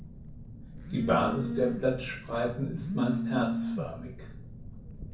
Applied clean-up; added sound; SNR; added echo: none; Telephone; 4 dB; reverberation time 0.6 s.